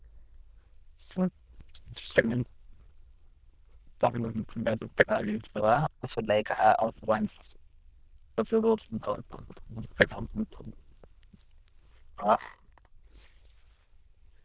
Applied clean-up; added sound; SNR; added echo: neural diffusion model UNIVERSE++.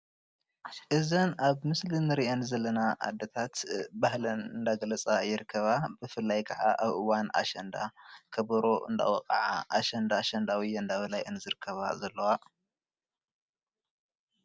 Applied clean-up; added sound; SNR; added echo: none; none; none; none.